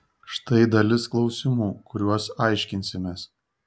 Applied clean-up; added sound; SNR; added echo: none; none; none; none.